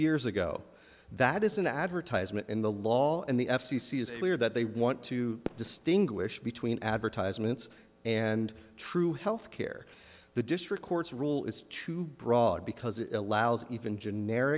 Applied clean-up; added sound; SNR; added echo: none; Fireworks; 17 dB; none.